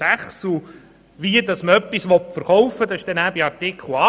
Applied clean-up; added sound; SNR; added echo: none; none; none; none.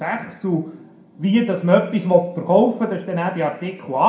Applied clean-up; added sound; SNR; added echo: none; none; none; reverberation time 0.5 s.